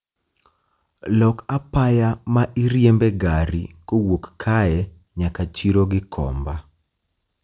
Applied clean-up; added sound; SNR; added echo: none; none; none; none.